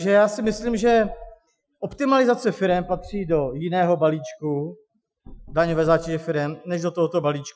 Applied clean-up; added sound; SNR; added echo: classical method Wiener filter.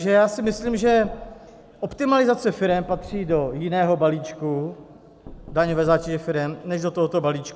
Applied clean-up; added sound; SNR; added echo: none; Knock; 20 dB; none.